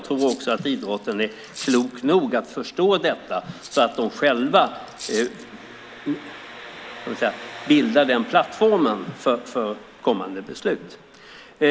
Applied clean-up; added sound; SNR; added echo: none; Rattle (instrument) + Engine; 18 dB; none.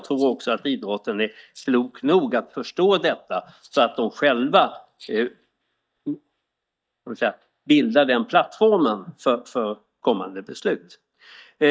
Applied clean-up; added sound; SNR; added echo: neural mask model DeepFilterNet 3.